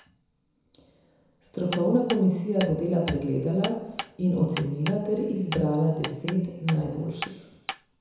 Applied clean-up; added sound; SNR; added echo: none; Hammer; 14 dB; reverberation time 1.0 s.